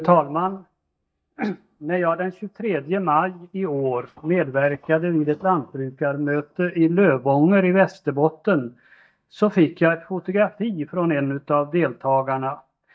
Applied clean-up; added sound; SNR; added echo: neural mask model DeepFilterNet 3.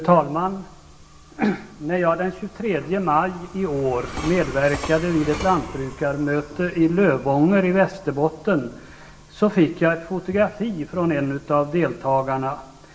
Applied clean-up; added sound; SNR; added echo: none; Train; 17 dB; reverberation time 0.6 s.